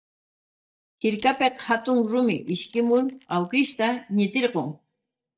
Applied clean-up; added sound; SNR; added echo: neural mask model DeepFilterNet 3.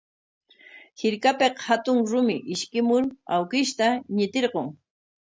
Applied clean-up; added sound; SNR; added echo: none; none; none; none.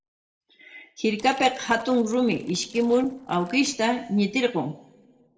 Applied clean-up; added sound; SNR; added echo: neural separator model SepFormer DNS4.